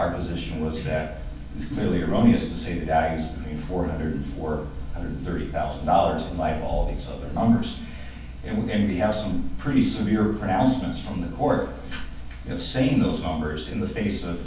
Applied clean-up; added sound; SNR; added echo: none; none; none; reverberation time 0.2 s.